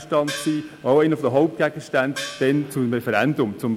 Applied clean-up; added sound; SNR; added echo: none; Gong; 17 dB; none.